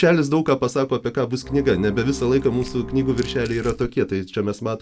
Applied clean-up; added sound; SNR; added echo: none; Bowed string instrument + Tearing; 13 dB; none.